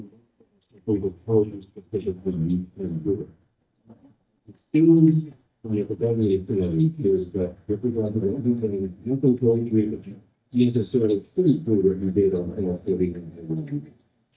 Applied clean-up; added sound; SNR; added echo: neural mask model DeepFilterNet 3.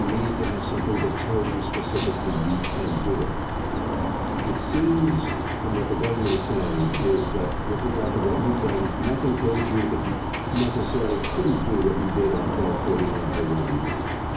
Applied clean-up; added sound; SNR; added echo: none; Bird; 1 dB; reverberation time 0.5 s.